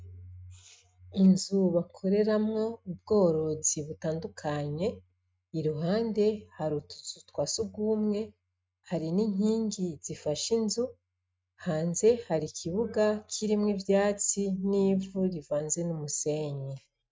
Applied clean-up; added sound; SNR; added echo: neural mask model RNNoise.